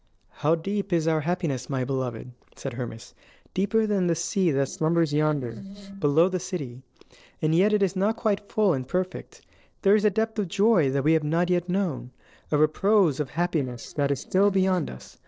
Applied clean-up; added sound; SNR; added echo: neural separator model SepFormer DNS4.